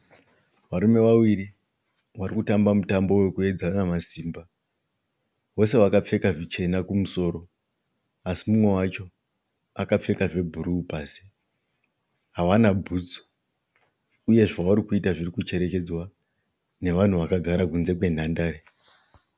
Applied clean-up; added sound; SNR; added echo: none; none; none; none.